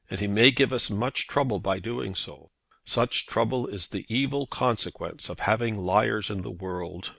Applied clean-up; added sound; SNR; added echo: none; none; none; none.